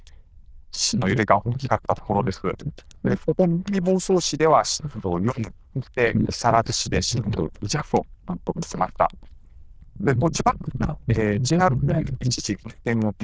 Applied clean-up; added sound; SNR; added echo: neural diffusion model UNIVERSE++.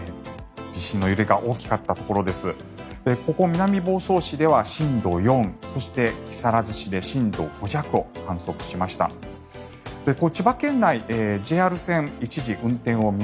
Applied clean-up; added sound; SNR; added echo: none; none; none; none.